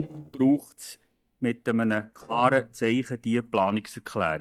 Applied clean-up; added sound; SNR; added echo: neural mask model DeepFilterNet 3.